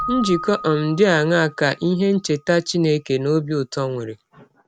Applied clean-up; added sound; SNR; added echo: none; Keyboard (musical); 15 dB; none.